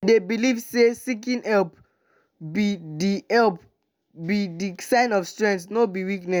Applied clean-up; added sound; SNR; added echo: none; none; none; none.